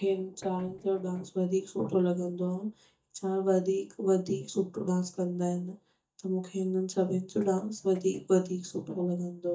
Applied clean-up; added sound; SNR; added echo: neural mask model DeepFilterNet 3.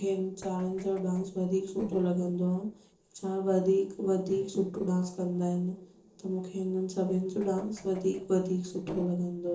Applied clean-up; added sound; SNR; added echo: neural separator model SepFormer DNS4.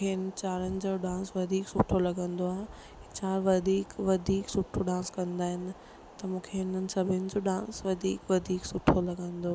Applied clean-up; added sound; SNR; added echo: none; none; none; none.